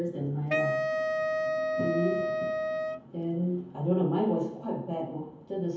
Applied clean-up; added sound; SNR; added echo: none; Wind instrument, woodwind instrument; -1 dB; reverberation time 0.7 s.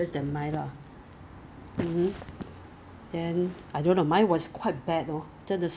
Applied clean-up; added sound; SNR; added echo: none; none; none; none.